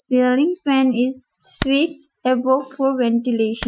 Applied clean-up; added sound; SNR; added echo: classical method Wiener filter.